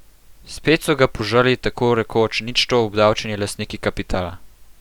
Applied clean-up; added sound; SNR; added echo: none; none; none; none.